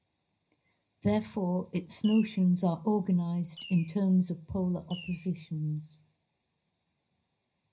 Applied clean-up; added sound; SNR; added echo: none; Fireworks; 16 dB; reverberation time 0.4 s.